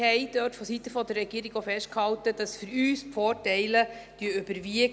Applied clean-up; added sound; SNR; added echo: none; none; none; none.